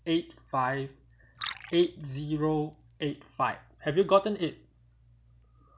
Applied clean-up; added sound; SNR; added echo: none; Liquid; 19 dB; none.